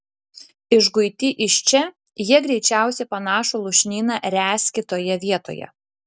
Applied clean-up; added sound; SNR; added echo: none; none; none; none.